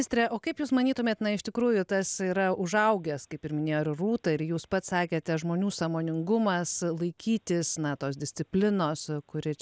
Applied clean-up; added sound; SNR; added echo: none; none; none; none.